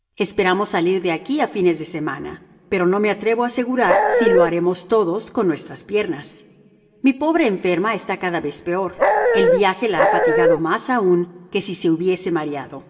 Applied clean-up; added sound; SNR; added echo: none; Dog; -5 dB; reverberation time 2.8 s.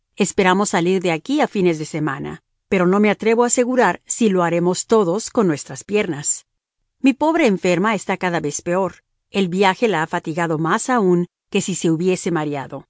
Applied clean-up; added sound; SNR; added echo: none; none; none; none.